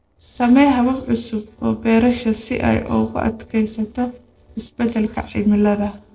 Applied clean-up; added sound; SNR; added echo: neural separator model SepFormer DNS4.